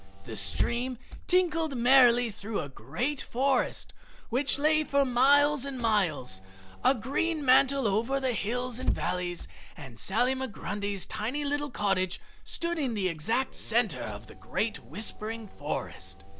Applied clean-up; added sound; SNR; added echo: none; Engine / Car; 8 dB; none.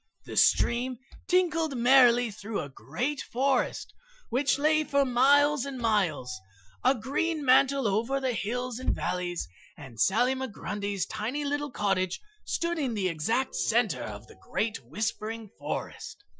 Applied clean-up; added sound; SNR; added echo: classical method Wiener filter.